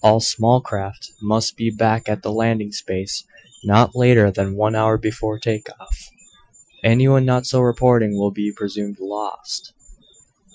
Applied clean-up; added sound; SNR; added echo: classical method Wiener filter.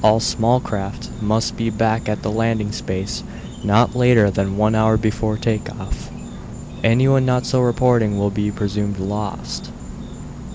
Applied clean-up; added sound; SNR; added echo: none; Insect; 12 dB; none.